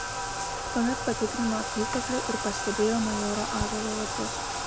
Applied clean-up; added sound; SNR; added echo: none; Bathtub (filling or washing); 1 dB; none.